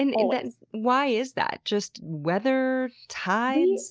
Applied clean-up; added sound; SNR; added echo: none; none; none; none.